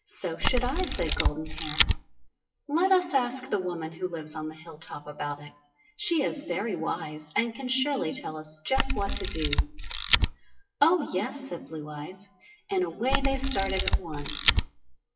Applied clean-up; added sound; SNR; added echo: classical method WPE with log-MMSE.